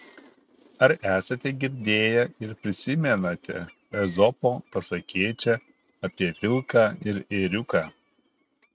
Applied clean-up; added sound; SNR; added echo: neural mask model RNNoise.